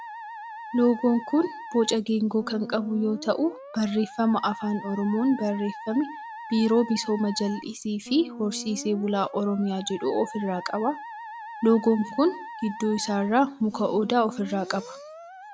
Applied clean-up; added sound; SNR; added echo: none; Musical instrument; 14 dB; none.